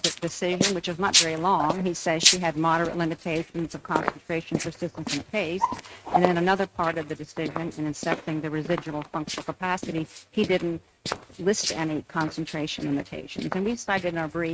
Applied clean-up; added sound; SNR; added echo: neural mask model RNNoise.